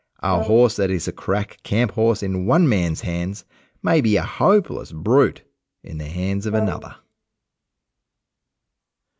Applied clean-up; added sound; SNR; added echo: none; Brass instrument; 14 dB; none.